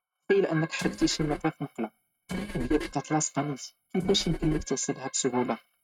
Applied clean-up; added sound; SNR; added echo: neural mask model RNNoise.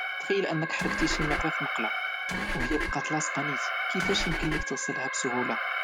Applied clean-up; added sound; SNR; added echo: none; Engine / Car + Alarm; -2 dB; none.